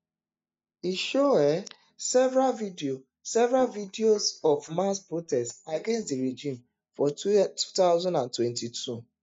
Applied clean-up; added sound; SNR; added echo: neural mask model DeepFilterNet 3.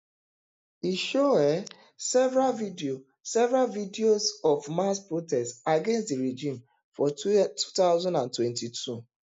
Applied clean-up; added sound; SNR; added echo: none; none; none; none.